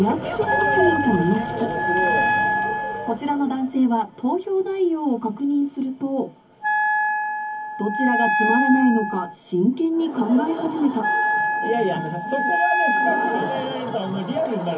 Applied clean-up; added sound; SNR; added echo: none; Wind instrument, woodwind instrument; 0 dB; reverberation time 0.3 s.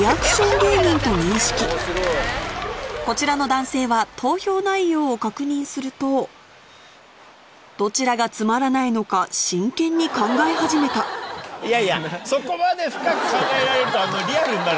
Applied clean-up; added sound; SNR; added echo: none; none; none; none.